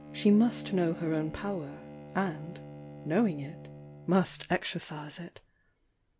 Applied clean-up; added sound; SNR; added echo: none; Bowed string instrument; 14 dB; none.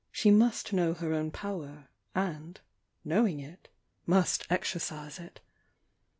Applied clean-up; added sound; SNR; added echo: none; none; none; none.